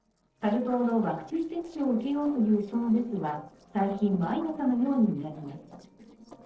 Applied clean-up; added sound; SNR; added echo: neural separator model SepFormer DNS4.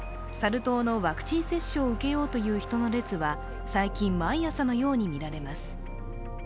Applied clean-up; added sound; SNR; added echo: none; none; none; none.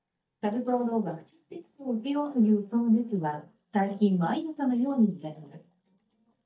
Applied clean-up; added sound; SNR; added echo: neural mask model DeepFilterNet 3.